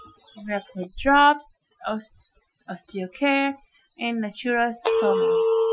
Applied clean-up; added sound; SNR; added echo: classical method Wiener filter.